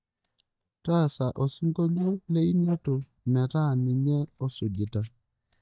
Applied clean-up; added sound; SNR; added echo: neural mask model DeepFilterNet 3.